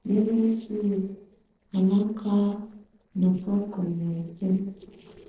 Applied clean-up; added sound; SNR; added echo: neural separator model SepFormer DNS4.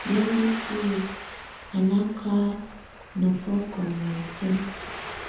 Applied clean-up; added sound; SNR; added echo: none; Ocean; 12 dB; reverberation time 0.9 s.